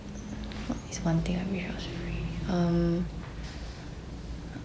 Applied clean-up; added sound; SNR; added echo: none; none; none; none.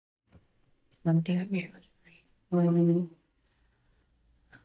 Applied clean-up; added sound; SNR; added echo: neural mask model DeepFilterNet 3.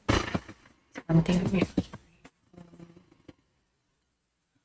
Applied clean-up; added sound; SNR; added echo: neural mask model RNNoise.